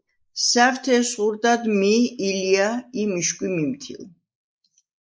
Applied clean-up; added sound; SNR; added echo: neural mask model Resemble Enhance denoiser.